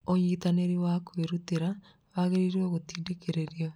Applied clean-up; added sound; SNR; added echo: none; none; none; none.